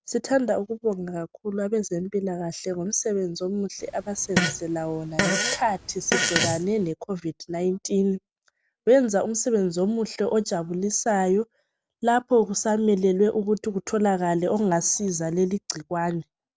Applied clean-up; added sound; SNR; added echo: none; Fart; 3 dB; none.